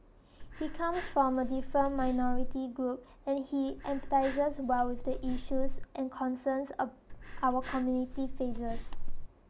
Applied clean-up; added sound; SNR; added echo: none; Breathing; 1 dB; none.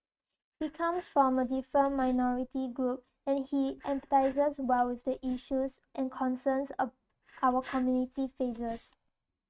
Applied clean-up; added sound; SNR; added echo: neural mask model RNNoise.